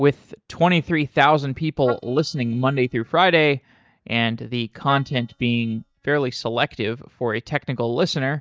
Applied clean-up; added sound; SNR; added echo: neural mask model DeepFilterNet 3.